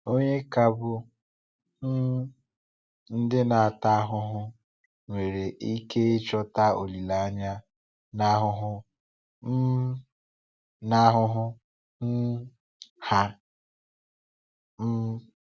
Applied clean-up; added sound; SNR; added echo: none; none; none; none.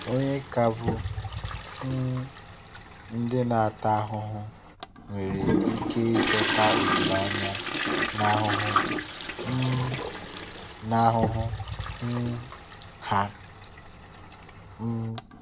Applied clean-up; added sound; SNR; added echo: none; Toilet flush; 1 dB; none.